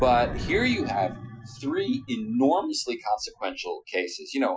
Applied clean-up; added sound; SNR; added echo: classical method Wiener filter.